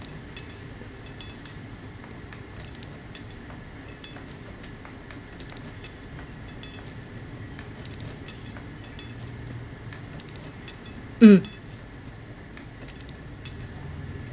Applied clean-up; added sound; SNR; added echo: none; Mechanisms; 20 dB; none.